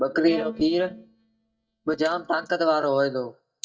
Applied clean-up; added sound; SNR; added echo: neural mask model DeepFilterNet 3.